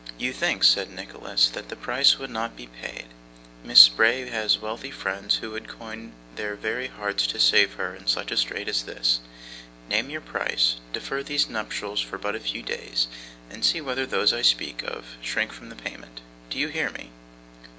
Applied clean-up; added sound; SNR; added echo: none; none; none; none.